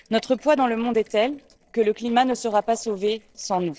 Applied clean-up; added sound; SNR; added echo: neural separator model SepFormer DNS4.